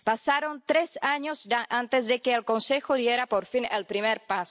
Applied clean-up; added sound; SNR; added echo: none; none; none; none.